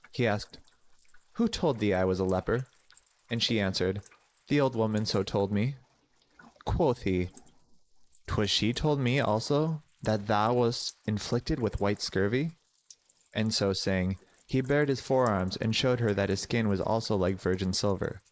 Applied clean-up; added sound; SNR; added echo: neural mask model Resemble Enhance denoiser.